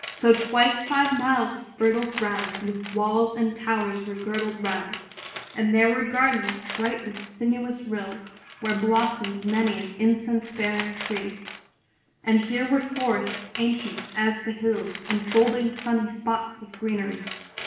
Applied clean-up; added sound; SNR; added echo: none; Tools; 14 dB; reverberation time 0.9 s.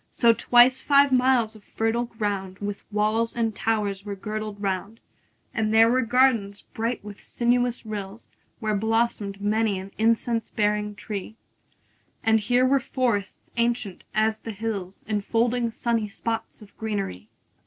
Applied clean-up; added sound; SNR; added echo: none; none; none; none.